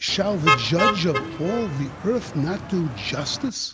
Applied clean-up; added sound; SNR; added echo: none; Motor vehicle (road); 2 dB; none.